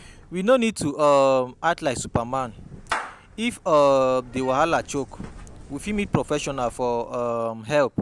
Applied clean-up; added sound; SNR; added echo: none; Meow / Clapping; 17 dB; none.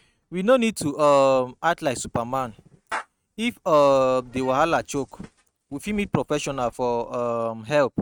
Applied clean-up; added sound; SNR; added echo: neural mask model RNNoise.